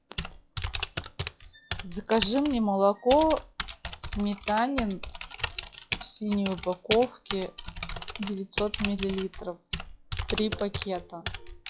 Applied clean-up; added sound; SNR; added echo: classical method log-MMSE.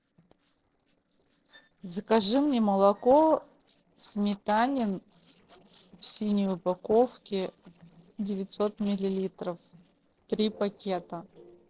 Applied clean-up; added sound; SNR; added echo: neural separator model SepFormer DNS4.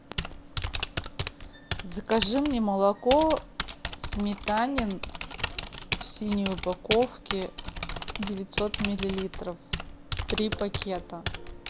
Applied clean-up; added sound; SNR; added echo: none; Typing; 5 dB; none.